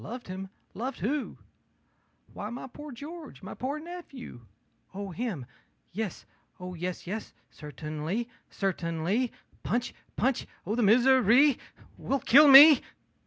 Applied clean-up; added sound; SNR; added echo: none; none; none; none.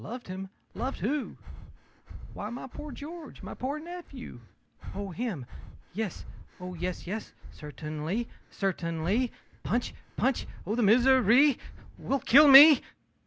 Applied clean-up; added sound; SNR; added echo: none; Breathing; 13 dB; none.